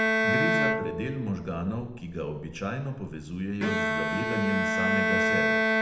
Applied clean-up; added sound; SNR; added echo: none; Bowed string instrument; -4 dB; reverberation time 0.7 s.